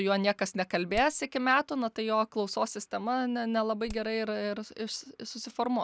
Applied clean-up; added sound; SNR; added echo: none; Hammer; 14 dB; none.